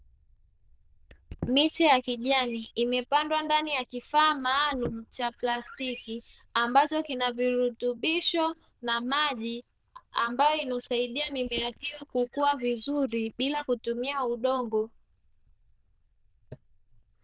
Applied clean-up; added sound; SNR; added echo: neural diffusion model UNIVERSE++.